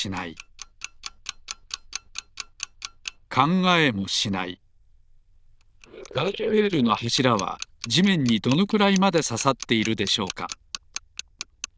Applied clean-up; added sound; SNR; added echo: neural diffusion model UNIVERSE++.